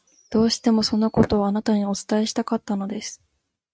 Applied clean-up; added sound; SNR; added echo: neural mask model RNNoise.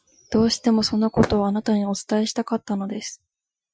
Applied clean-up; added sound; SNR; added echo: classical method Wiener filter.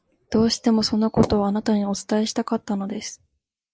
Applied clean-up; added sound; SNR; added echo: neural mask model Resemble Enhance denoiser.